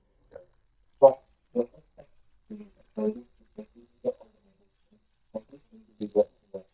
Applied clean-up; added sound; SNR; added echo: neural mask model DeepFilterNet 3.